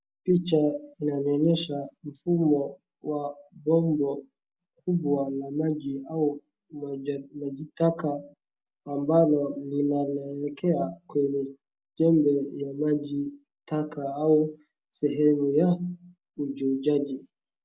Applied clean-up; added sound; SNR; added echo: none; none; none; none.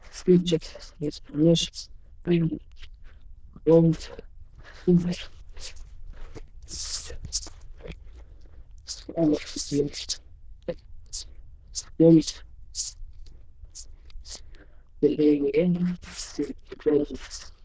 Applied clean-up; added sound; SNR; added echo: neural diffusion model UNIVERSE++.